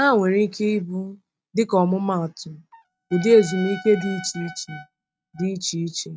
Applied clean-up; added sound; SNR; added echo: neural mask model RNNoise.